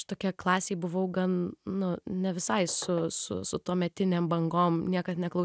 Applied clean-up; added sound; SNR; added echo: neural mask model RNNoise.